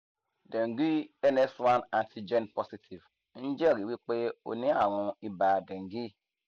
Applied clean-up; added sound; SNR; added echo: none; none; none; none.